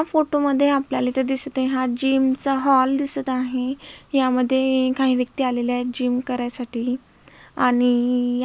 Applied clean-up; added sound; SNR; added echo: none; none; none; none.